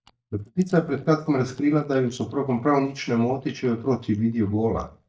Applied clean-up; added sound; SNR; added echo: neural mask model DeepFilterNet 3.